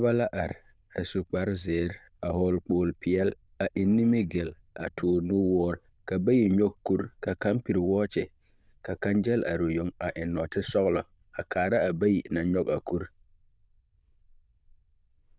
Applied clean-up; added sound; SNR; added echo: neural diffusion model UNIVERSE++.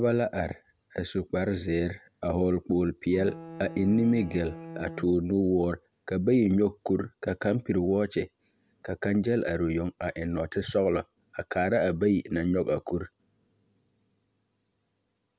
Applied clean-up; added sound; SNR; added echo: none; Bowed string instrument; 14 dB; none.